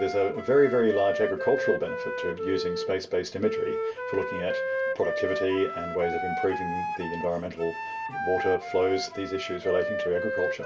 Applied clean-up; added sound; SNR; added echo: none; Wind instrument, woodwind instrument; 4 dB; reverberation time 0.1 s.